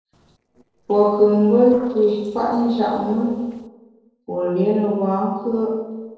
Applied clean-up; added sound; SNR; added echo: neural separator model SepFormer DNS4.